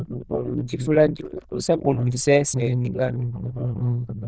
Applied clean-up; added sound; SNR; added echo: neural diffusion model UNIVERSE++.